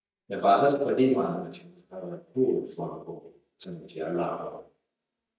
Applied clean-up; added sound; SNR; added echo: neural mask model DeepFilterNet 3.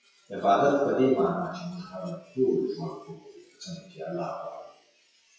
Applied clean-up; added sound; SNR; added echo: classical method WPE with log-MMSE.